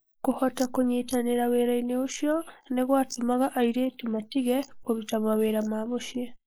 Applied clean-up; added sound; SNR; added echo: neural mask model Resemble Enhance denoiser.